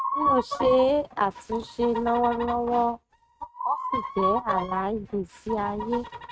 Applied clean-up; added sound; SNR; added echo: neural mask model RNNoise.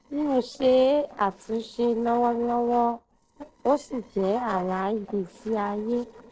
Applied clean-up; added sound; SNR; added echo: neural separator model SepFormer DNS4.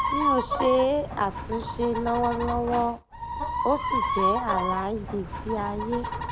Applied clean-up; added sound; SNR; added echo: none; Chicken, rooster; 2 dB; none.